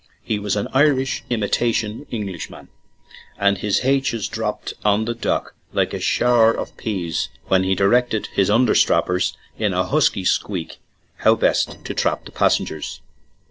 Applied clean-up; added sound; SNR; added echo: neural separator model SepFormer DNS4.